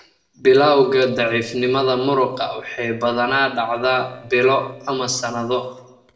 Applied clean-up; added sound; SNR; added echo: neural separator model SepFormer DNS4.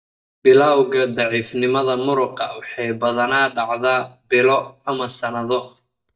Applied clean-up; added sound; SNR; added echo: neural mask model DeepFilterNet 3.